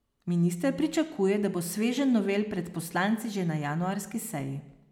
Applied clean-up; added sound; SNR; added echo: none; none; none; none.